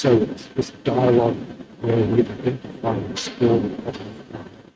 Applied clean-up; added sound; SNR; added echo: neural mask model RNNoise.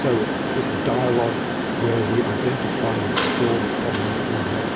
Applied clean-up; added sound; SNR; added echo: none; Mechanisms; -2 dB; none.